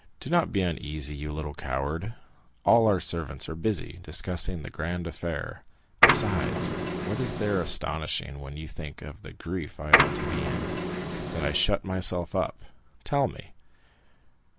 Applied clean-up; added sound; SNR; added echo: none; Printer; -3 dB; none.